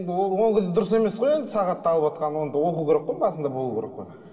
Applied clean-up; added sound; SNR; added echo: none; none; none; reverberation time 1.8 s.